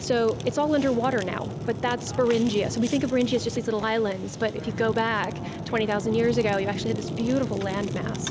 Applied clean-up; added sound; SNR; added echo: none; Fire; 7 dB; none.